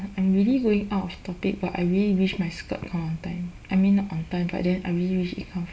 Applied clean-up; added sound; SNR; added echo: none; none; none; none.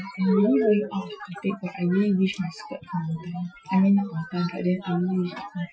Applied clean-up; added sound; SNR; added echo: classical method Wiener filter.